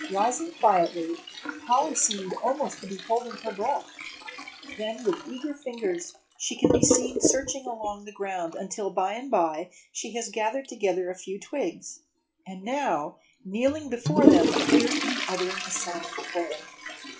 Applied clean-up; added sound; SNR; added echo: classical method WPE with log-MMSE.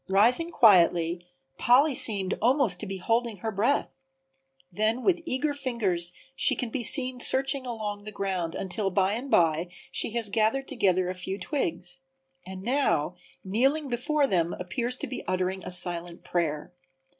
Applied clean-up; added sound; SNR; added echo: none; none; none; none.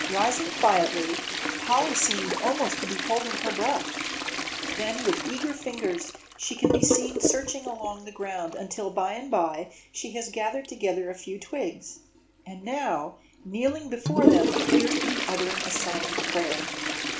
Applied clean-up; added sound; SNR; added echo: none; Toilet flush; 0 dB; reverberation time 0.4 s.